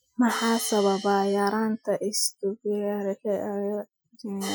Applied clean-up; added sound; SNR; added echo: classical method Wiener filter.